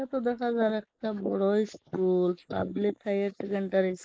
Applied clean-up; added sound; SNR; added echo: neural mask model Resemble Enhance denoiser.